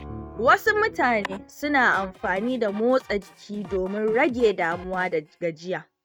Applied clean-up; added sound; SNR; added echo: neural mask model RNNoise.